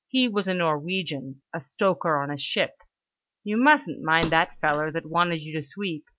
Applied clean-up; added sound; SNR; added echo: none; Thump, thud; 13 dB; none.